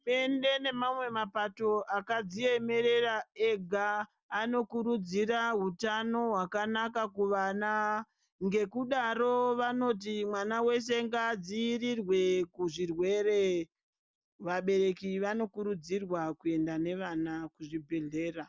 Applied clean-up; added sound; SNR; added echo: none; none; none; none.